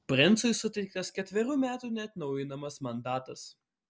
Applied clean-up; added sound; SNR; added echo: none; none; none; none.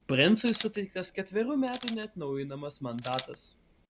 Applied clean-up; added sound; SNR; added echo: none; Camera; 13 dB; none.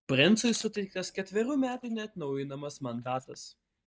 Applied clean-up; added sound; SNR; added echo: neural mask model DeepFilterNet 3.